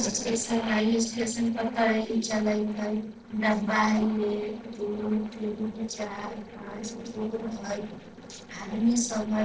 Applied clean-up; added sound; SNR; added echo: neural separator model SepFormer DNS4.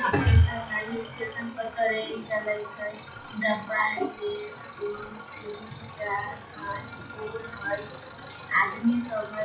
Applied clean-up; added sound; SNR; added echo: classical method WPE with log-MMSE.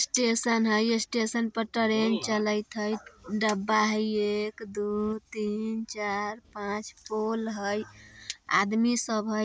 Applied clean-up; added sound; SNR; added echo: none; none; none; none.